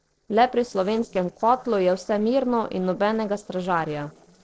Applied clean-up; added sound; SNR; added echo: neural separator model SepFormer DNS4.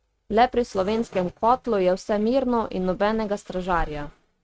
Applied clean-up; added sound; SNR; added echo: neural mask model RNNoise.